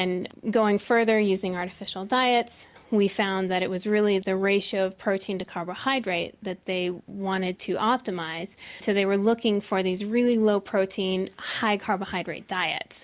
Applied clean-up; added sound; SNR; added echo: none; none; none; none.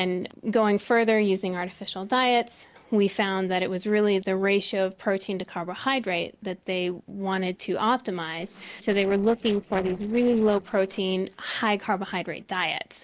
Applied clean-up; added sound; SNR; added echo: neural separator model SepFormer DNS4.